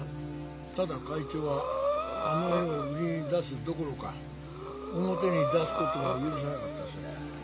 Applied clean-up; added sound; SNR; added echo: none; Breathing; 1 dB; none.